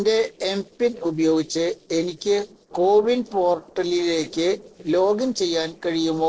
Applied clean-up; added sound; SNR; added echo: neural separator model SepFormer DNS4.